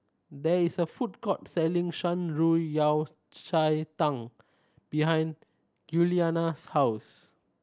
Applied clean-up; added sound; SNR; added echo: none; none; none; none.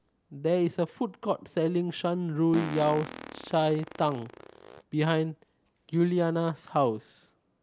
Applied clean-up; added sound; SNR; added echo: none; Fart; 17 dB; none.